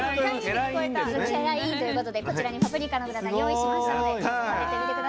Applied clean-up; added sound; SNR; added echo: none; Snare drum; 9 dB; none.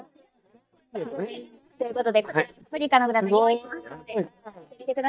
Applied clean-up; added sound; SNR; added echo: neural mask model DeepFilterNet 3.